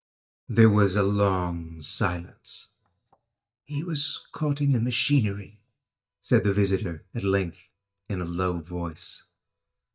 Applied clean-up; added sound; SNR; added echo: neural mask model DeepFilterNet 3.